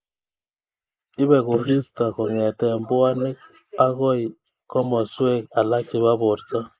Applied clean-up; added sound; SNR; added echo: neural mask model Resemble Enhance denoiser.